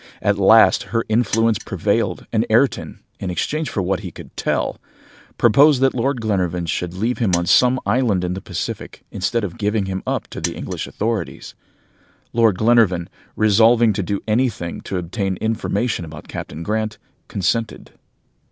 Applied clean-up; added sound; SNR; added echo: none; Mechanisms; 13 dB; none.